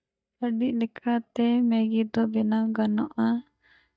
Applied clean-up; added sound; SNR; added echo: neural mask model DeepFilterNet 3.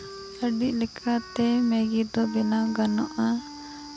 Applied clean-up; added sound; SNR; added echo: none; Wind instrument, woodwind instrument; 17 dB; none.